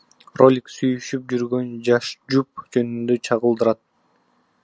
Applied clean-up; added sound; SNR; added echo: none; none; none; none.